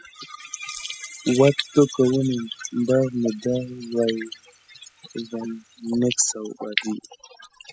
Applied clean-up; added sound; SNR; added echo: classical method spectral subtraction.